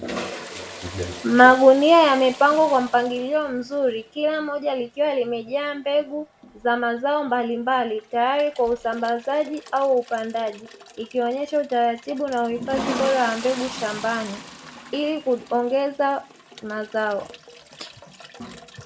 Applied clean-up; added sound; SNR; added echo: none; Toilet flush; 16 dB; none.